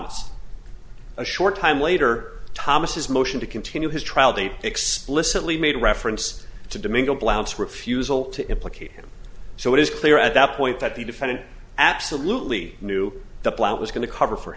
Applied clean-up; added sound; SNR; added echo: none; none; none; none.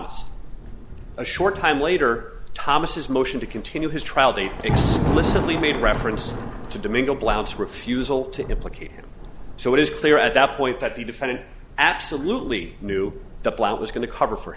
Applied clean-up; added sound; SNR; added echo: none; Thunder; 8 dB; none.